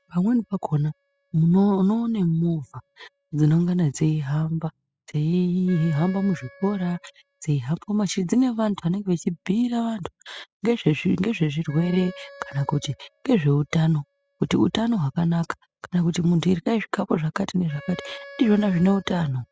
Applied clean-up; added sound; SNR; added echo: classical method spectral subtraction.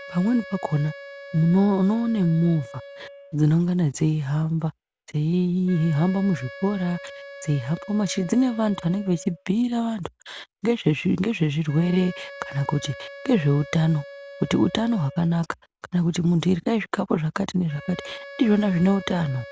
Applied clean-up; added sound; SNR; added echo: none; Wind instrument, woodwind instrument; 19 dB; none.